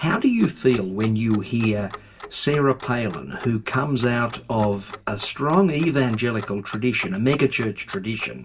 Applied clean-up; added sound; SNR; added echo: none; Clock; 18 dB; reverberation time 0.2 s.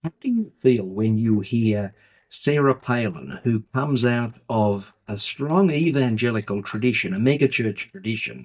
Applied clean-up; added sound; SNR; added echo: neural mask model DeepFilterNet 3.